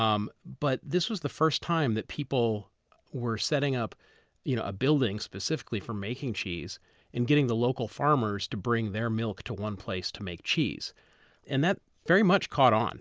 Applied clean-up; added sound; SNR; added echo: none; none; none; none.